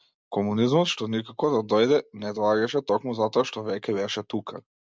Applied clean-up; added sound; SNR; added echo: none; none; none; none.